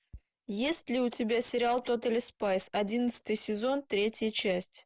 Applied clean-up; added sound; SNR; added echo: none; none; none; none.